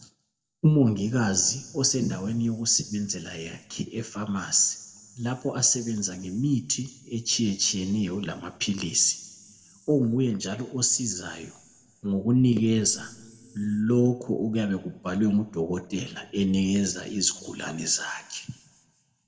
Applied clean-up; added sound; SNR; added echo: none; none; none; reverberation time 1.3 s.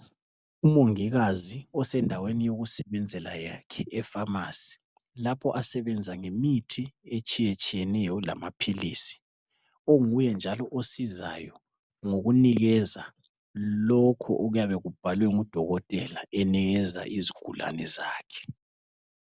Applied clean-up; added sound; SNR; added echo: none; none; none; none.